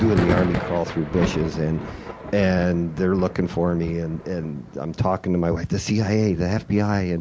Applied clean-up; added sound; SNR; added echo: none; Thunder; 9 dB; none.